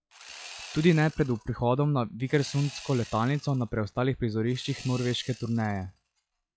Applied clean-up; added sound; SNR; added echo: classical method log-MMSE.